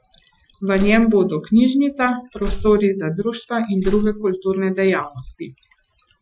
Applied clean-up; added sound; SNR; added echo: classical method Wiener filter.